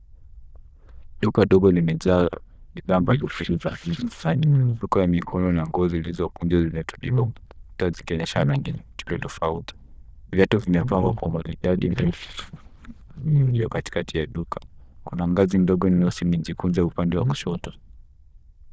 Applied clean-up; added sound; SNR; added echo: neural diffusion model UNIVERSE++.